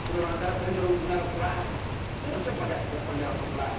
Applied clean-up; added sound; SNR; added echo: none; Rain; 1 dB; reverberation time 0.9 s.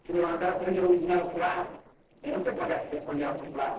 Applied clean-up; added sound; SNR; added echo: neural separator model SepFormer DNS4.